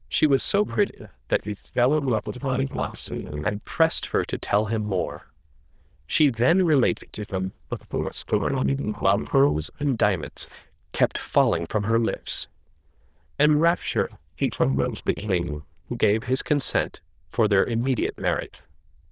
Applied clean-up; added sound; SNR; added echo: neural diffusion model UNIVERSE++.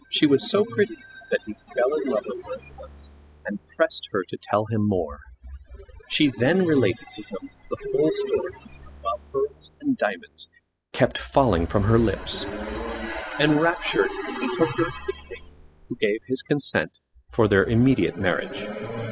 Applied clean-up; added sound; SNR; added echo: classical method spectral subtraction.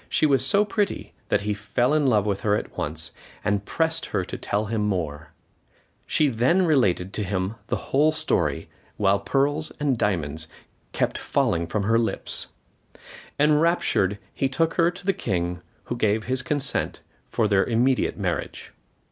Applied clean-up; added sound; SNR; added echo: none; none; none; none.